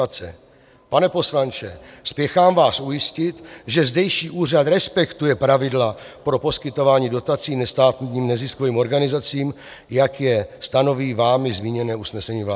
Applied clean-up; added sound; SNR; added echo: none; none; none; none.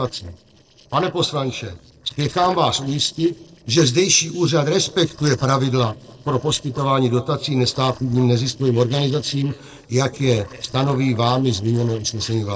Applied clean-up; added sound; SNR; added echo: neural separator model SepFormer DNS4.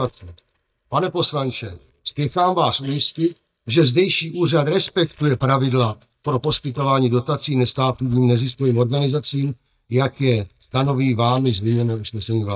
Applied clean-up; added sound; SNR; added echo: neural mask model DeepFilterNet 3.